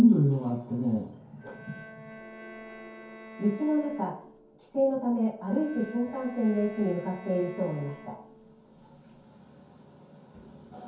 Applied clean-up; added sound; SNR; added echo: none; Bowed string instrument; 18 dB; reverberation time 0.6 s.